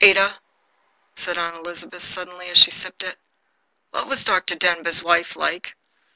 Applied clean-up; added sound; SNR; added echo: none; none; none; none.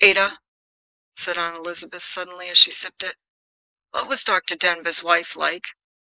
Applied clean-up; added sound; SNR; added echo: neural mask model Resemble Enhance denoiser.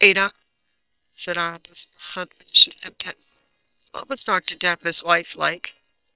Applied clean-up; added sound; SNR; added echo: neural separator model SepFormer WHAM!.